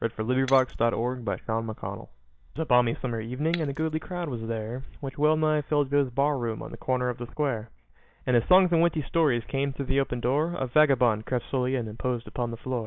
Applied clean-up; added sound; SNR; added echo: neural mask model DeepFilterNet 3.